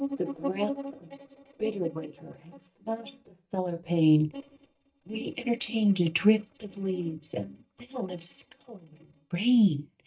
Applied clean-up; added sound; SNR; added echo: neural mask model DeepFilterNet 3.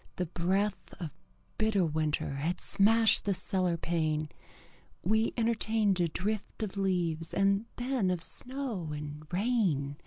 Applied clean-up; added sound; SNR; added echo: none; none; none; none.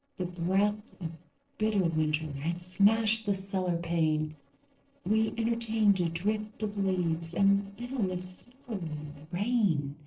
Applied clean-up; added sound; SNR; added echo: neural separator model SepFormer DNS4.